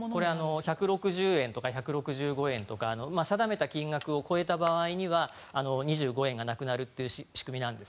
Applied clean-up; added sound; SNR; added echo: none; none; none; none.